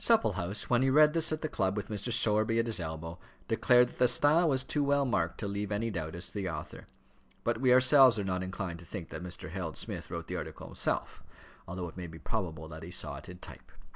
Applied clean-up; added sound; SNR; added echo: none; none; none; none.